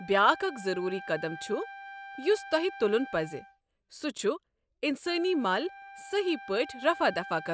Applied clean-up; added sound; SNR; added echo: none; Wind instrument, woodwind instrument; 16 dB; none.